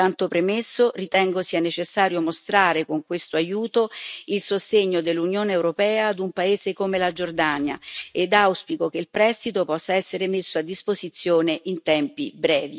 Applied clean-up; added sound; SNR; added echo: neural mask model RNNoise.